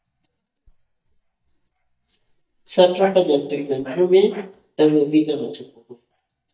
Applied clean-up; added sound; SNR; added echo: neural mask model DeepFilterNet 3.